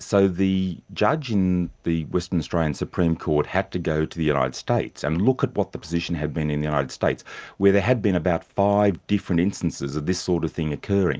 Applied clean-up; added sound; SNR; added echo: none; none; none; none.